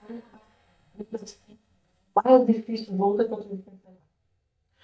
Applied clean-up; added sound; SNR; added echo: neural mask model DeepFilterNet 3.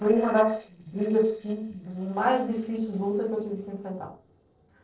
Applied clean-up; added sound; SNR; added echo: neural separator model SepFormer DNS4.